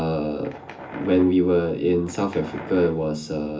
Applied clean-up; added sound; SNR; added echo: none; Wild animals; 18 dB; reverberation time 0.2 s.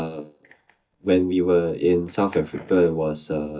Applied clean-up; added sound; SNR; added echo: neural mask model DeepFilterNet 3.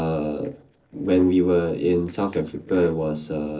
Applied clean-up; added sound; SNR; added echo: neural separator model SepFormer DNS4.